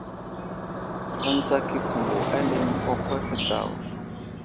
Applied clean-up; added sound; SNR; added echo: none; Motorcycle; 0 dB; none.